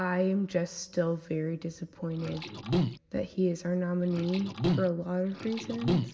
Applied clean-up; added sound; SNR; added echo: none; Liquid; 1 dB; reverberation time 0.9 s.